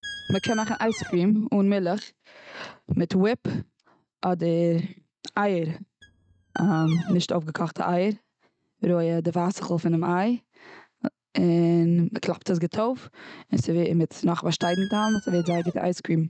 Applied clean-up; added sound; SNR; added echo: neural mask model RNNoise.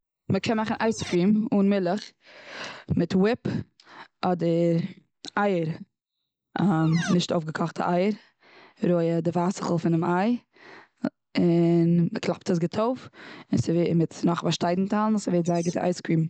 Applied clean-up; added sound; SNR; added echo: neural mask model Resemble Enhance denoiser.